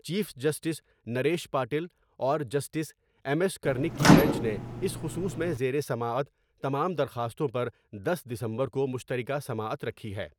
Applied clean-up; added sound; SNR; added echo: none; Microwave oven; -2 dB; none.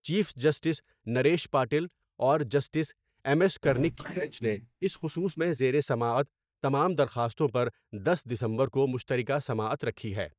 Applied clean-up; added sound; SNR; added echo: neural mask model DeepFilterNet 3.